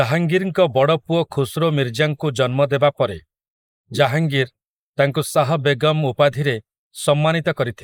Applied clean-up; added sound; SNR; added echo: neural mask model Resemble Enhance denoiser.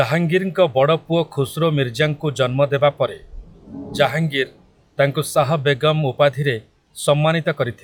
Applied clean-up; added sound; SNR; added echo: classical method log-MMSE.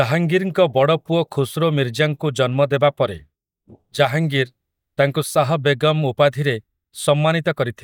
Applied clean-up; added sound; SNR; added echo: neural mask model DeepFilterNet 3.